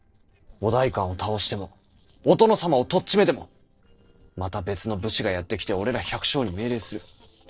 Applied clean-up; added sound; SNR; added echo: neural separator model SepFormer DNS4.